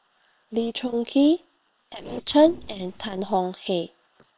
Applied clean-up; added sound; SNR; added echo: neural separator model SepFormer WHAM!.